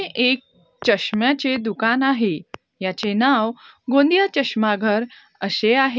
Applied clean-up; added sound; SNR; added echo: none; none; none; none.